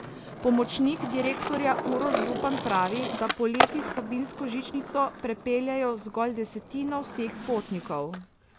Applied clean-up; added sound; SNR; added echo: none; Skateboard; 4 dB; none.